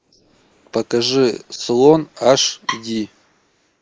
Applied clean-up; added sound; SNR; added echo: neural mask model Resemble Enhance denoiser.